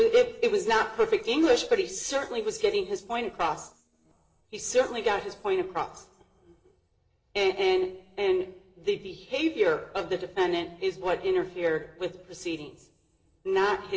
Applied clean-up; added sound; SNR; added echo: neural separator model SepFormer DNS4.